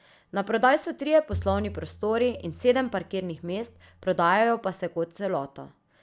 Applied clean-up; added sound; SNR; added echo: none; Bowed string instrument; 14 dB; none.